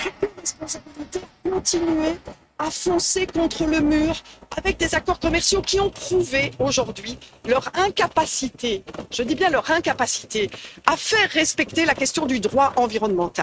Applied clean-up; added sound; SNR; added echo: neural mask model RNNoise.